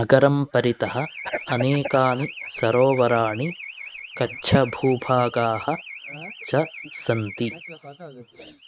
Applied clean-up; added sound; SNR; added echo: neural mask model Resemble Enhance denoiser.